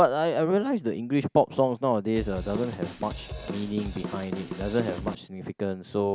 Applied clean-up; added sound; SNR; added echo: none; Drum / Drum kit; 9 dB; none.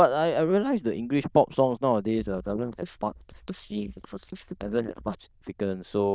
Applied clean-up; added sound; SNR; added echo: neural diffusion model UNIVERSE++.